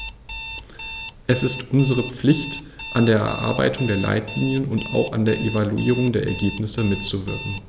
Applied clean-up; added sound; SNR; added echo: none; Alarm; 10 dB; none.